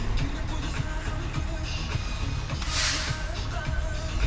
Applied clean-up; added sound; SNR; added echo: none; Truck; 1 dB; reverberation time 2.6 s.